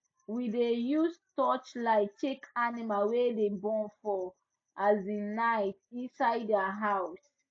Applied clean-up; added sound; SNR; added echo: none; none; none; none.